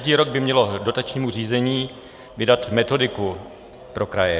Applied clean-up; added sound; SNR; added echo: none; none; none; none.